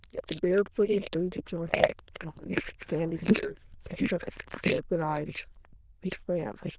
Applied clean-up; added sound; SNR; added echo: neural diffusion model UNIVERSE++.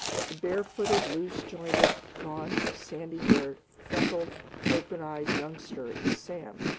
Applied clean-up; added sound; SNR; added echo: none; Chewing, mastication; -4 dB; none.